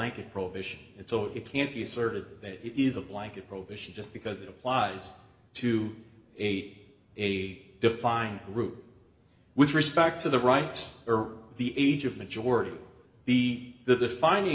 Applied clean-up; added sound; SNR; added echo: none; none; none; reverberation time 0.9 s.